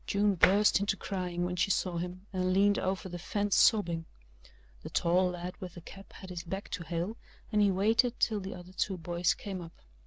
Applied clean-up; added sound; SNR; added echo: none; Tap; 0 dB; none.